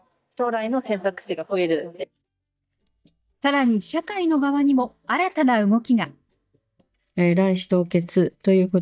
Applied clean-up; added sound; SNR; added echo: neural mask model DeepFilterNet 3.